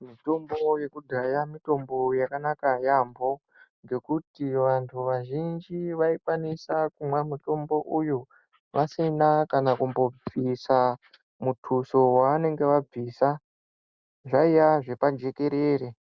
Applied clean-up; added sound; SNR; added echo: none; none; none; none.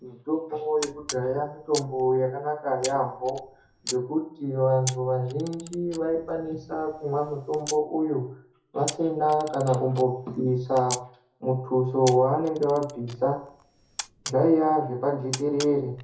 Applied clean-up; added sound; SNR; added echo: none; Camera; 15 dB; reverberation time 0.6 s.